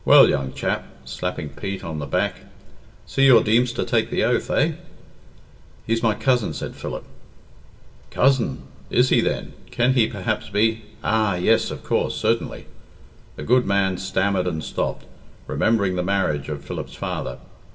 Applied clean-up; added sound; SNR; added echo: none; none; none; reverberation time 1.0 s.